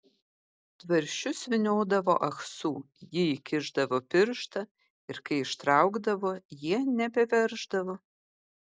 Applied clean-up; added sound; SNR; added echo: none; none; none; none.